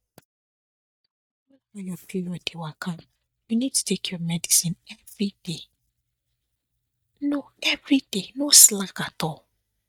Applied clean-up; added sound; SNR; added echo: neural mask model DeepFilterNet 3.